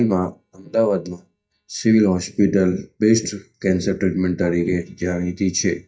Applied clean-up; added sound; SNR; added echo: neural mask model DeepFilterNet 3.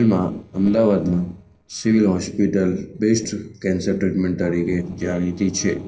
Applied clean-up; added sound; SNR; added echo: neural separator model SepFormer DNS4.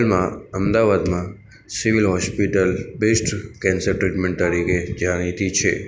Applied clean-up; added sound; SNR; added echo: none; none; none; none.